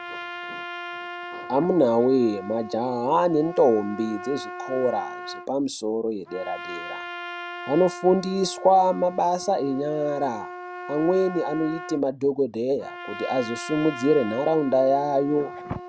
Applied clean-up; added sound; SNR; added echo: none; Trumpet; 12 dB; none.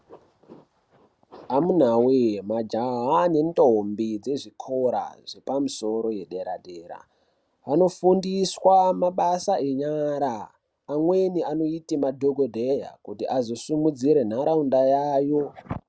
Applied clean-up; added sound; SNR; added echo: none; none; none; none.